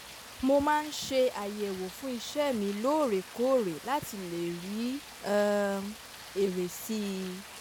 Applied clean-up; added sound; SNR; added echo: none; Rain; 16 dB; none.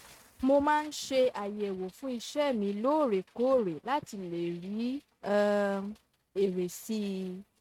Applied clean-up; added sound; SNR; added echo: neural mask model RNNoise.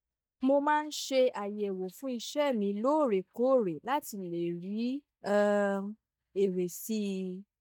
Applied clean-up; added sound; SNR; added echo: neural mask model DeepFilterNet 3.